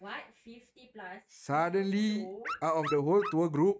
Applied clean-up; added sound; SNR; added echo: neural mask model RNNoise.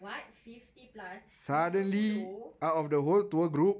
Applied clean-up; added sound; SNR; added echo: none; none; none; none.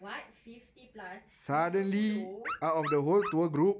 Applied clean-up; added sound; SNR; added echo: none; Dog; 9 dB; none.